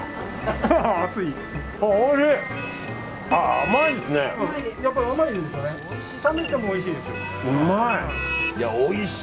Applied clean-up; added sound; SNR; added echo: none; Motor vehicle (road); 12 dB; none.